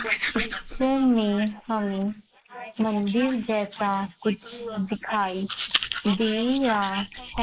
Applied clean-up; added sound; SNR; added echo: neural mask model Resemble Enhance denoiser.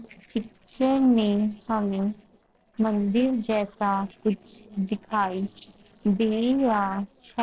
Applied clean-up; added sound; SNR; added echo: neural separator model SepFormer DNS4.